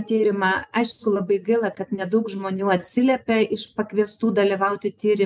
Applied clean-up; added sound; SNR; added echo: none; none; none; none.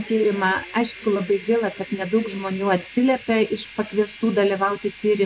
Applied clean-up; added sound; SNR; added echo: none; Train; 18 dB; none.